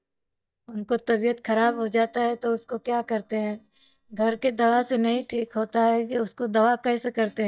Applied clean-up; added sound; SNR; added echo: neural mask model DeepFilterNet 3.